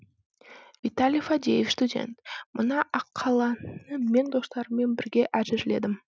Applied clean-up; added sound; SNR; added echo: none; none; none; none.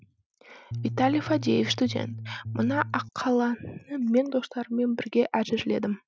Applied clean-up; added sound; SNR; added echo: none; Bass guitar; 8 dB; none.